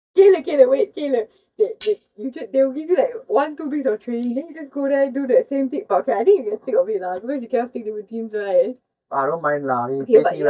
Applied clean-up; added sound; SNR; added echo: neural mask model DeepFilterNet 3.